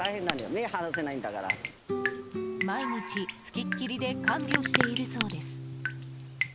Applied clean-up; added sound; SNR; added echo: none; Drip; 2 dB; none.